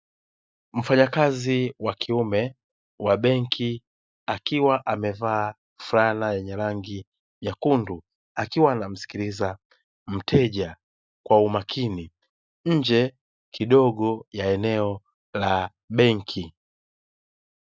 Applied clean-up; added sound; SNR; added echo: none; none; none; none.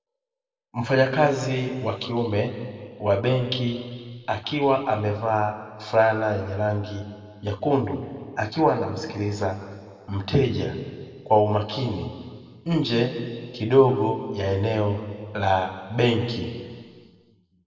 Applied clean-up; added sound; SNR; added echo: none; none; none; reverberation time 1.8 s.